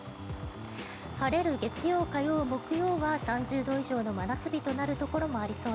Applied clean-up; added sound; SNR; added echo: none; Domestic sounds, home sounds; 16 dB; none.